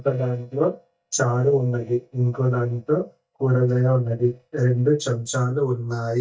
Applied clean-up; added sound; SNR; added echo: neural mask model DeepFilterNet 3.